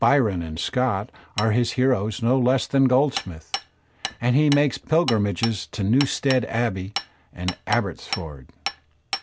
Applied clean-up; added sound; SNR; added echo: none; Hammer; 13 dB; none.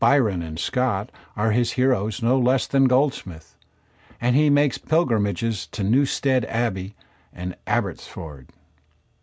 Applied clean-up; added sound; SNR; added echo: none; none; none; none.